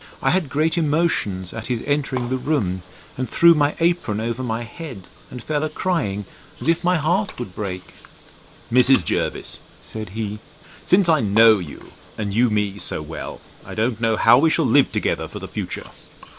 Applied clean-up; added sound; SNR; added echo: none; Bathtub (filling or washing) / Water; 18 dB; none.